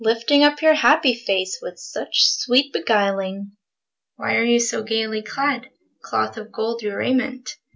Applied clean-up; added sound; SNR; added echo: none; none; none; none.